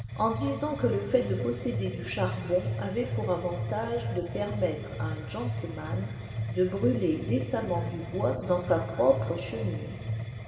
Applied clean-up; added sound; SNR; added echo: none; Mechanisms; 4 dB; reverberation time 2.1 s.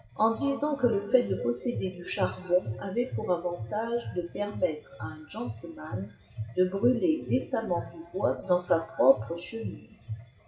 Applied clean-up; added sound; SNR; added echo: classical method WPE with log-MMSE.